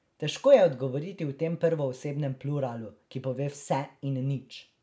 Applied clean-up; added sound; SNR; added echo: none; none; none; none.